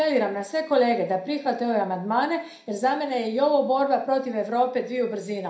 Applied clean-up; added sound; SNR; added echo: none; none; none; reverberation time 0.5 s.